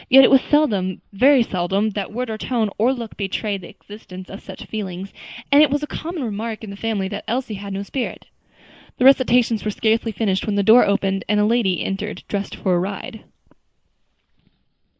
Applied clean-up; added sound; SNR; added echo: neural mask model Resemble Enhance denoiser.